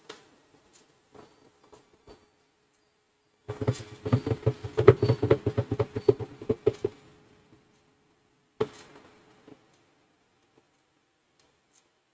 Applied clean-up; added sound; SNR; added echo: neural mask model RNNoise.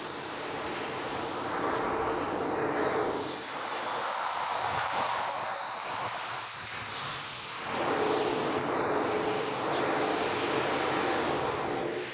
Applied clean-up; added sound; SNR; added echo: neural mask model Resemble Enhance denoiser.